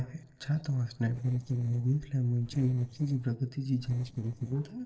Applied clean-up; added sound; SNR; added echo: neural separator model SepFormer DNS4.